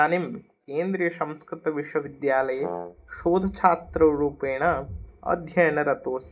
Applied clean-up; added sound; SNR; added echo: neural mask model DeepFilterNet 3.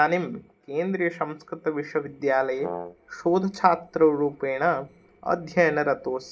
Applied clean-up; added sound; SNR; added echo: neural separator model SepFormer DNS4.